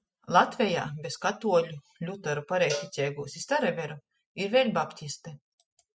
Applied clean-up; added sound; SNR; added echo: classical method spectral subtraction.